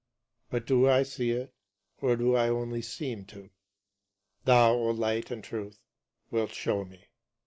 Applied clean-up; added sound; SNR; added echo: neural mask model Resemble Enhance denoiser.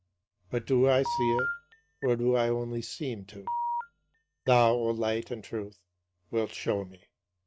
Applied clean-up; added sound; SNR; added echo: neural mask model RNNoise.